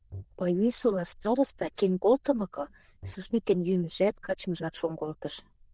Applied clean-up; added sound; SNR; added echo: neural diffusion model UNIVERSE++.